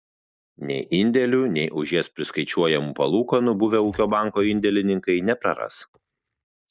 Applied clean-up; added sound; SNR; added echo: neural mask model DeepFilterNet 3.